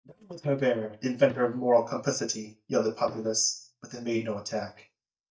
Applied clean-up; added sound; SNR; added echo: neural mask model DeepFilterNet 3.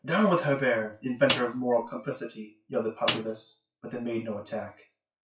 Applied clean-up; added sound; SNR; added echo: classical method WPE with log-MMSE.